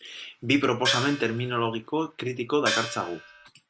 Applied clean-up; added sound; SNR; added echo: none; Gong; 4 dB; none.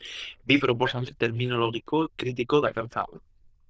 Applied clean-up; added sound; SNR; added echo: neural diffusion model UNIVERSE++.